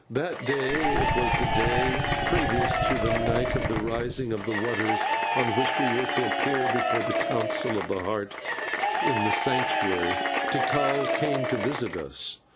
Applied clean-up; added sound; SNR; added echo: none; Engine starting / Car + Applause / Crowd / Cheering; -3 dB; none.